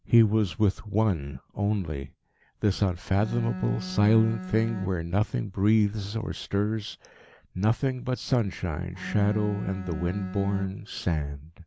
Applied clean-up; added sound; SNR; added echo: none; Bowed string instrument; 10 dB; none.